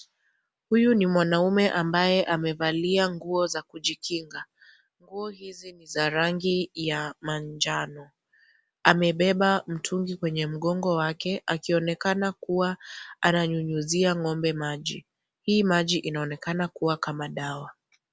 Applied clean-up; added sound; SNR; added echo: none; none; none; none.